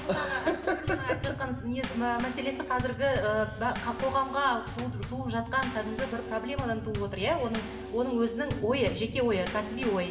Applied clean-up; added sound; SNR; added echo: none; Bass drum / Snare drum / Drum kit; 8 dB; reverberation time 1.3 s.